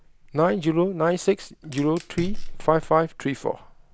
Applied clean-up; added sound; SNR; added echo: none; Fire; 10 dB; none.